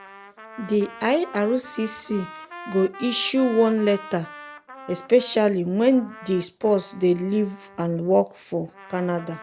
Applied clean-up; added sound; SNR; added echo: none; Trumpet; 18 dB; none.